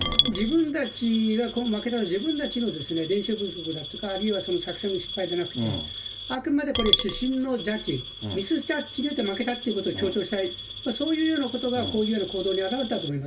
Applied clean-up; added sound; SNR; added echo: none; Coin (dropping) / Glass; 6 dB; reverberation time 0.1 s.